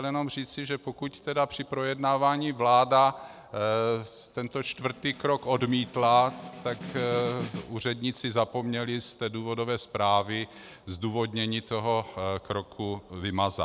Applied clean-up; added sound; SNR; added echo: none; Snare drum; 14 dB; none.